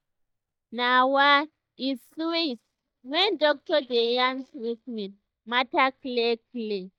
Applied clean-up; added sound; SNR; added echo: neural mask model DeepFilterNet 3.